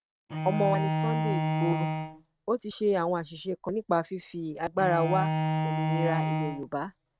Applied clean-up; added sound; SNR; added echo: neural mask model RNNoise.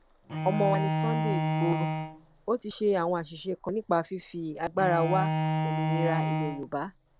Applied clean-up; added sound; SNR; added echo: none; Bowed string instrument; 1 dB; none.